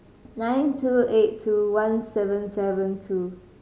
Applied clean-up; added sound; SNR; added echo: none; none; none; none.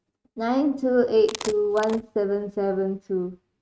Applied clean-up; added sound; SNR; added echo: neural mask model RNNoise.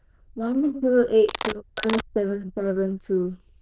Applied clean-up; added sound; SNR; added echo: neural diffusion model UNIVERSE++.